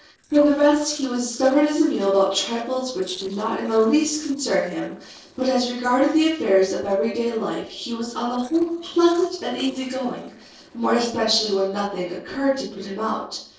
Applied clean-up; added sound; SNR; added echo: neural separator model SepFormer DNS4.